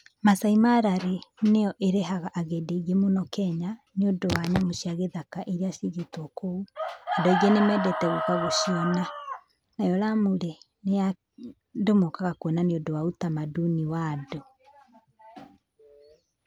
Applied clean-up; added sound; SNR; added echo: none; none; none; none.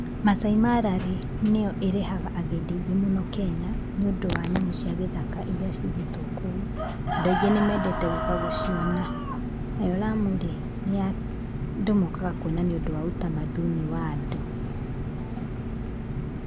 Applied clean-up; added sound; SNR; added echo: none; Engine; 3 dB; none.